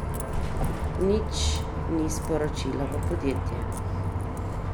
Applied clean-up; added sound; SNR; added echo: none; Bus; -3 dB; none.